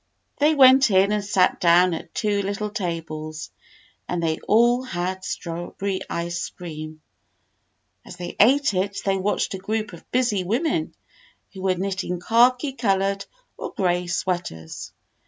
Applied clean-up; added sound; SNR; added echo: none; none; none; none.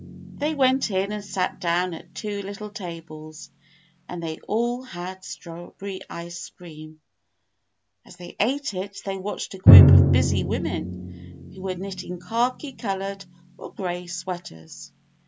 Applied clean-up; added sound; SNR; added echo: none; Drum; -4 dB; none.